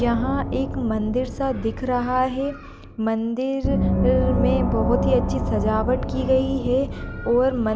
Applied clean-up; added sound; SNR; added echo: none; Gong; 2 dB; none.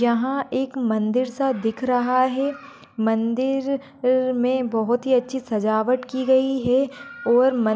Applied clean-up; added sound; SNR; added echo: none; none; none; none.